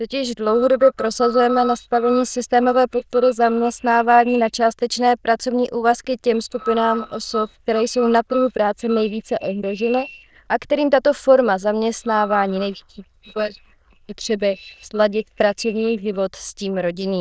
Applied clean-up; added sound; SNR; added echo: neural diffusion model UNIVERSE++.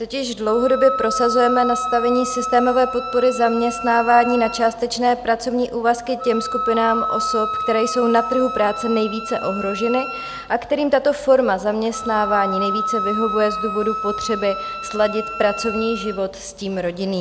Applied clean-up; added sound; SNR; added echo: none; Wind instrument, woodwind instrument; 7 dB; none.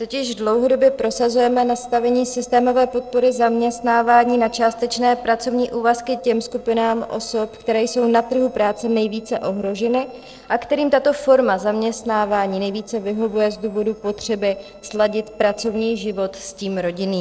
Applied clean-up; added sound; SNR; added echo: neural separator model SepFormer DNS4.